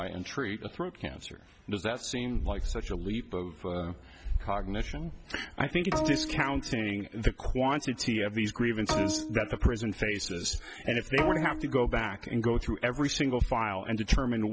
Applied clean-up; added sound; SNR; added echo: none; Bowed string instrument; 5 dB; none.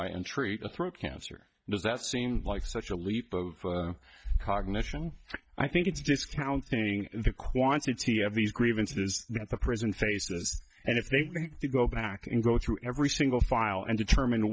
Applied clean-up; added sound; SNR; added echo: neural mask model DeepFilterNet 3.